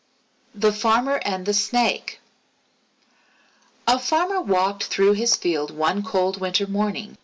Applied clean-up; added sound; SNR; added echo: none; none; none; none.